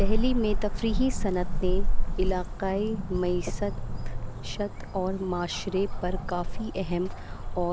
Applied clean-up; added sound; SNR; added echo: none; Cricket / Motor vehicle (road); -4 dB; none.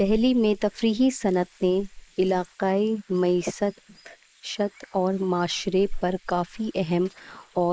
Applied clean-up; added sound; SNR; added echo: neural mask model Resemble Enhance denoiser.